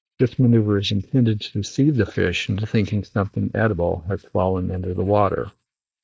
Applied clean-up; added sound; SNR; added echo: neural mask model DeepFilterNet 3.